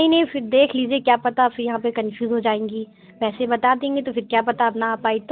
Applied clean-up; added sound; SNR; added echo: none; none; none; none.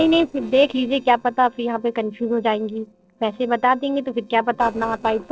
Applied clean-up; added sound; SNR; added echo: neural separator model SepFormer DNS4.